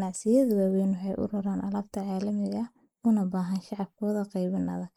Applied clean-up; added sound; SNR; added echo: neural mask model Resemble Enhance denoiser.